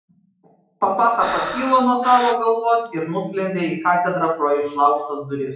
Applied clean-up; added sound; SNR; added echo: classical method WPE with log-MMSE.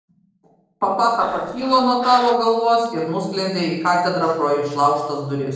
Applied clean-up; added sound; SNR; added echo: neural separator model SepFormer DNS4.